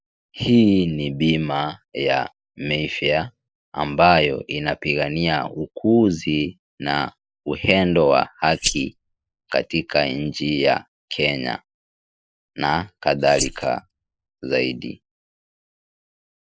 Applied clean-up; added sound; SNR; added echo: neural mask model Resemble Enhance denoiser.